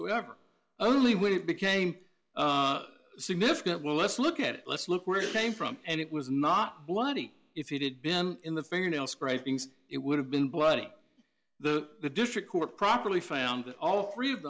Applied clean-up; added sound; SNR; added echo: none; none; none; none.